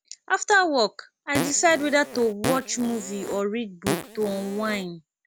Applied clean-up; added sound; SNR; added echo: none; Fart; 8 dB; none.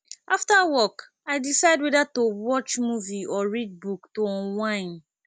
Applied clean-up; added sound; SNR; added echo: none; none; none; none.